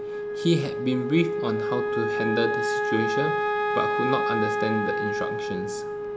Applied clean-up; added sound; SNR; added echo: none; Wind instrument, woodwind instrument; -1 dB; none.